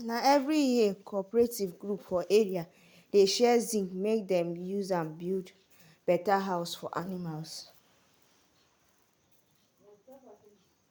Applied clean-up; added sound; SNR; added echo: none; none; none; none.